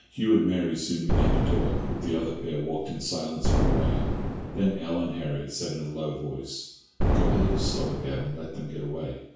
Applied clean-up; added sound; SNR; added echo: none; Boom; -3 dB; reverberation time 0.6 s.